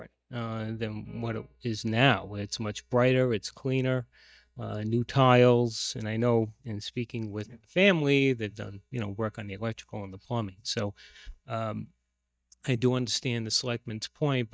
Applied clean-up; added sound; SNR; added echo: neural mask model DeepFilterNet 3.